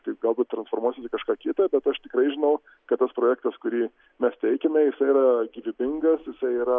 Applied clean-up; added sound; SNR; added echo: none; none; none; none.